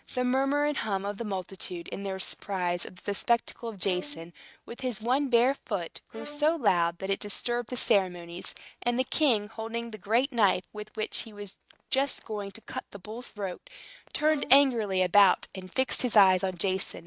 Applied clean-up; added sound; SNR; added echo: neural mask model RNNoise.